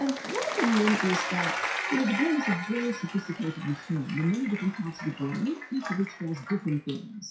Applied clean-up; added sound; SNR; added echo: classical method WPE with log-MMSE.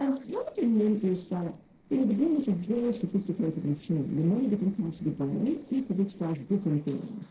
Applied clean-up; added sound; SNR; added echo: neural separator model SepFormer DNS4.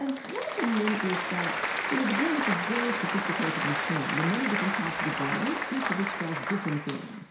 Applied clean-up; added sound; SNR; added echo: none; Applause; 0 dB; reverberation time 0.7 s.